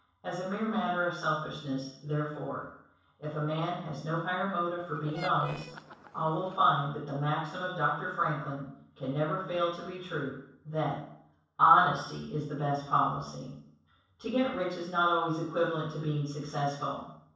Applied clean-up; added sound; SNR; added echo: neural separator model SepFormer DNS4.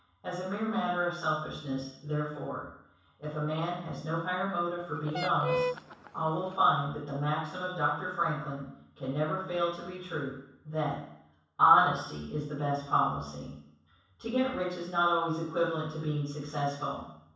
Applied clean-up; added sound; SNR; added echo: none; Fowl; 4 dB; reverberation time 0.7 s.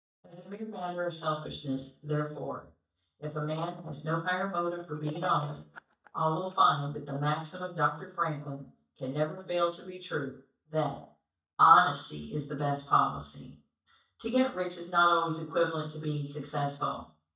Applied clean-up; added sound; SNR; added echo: neural mask model DeepFilterNet 3.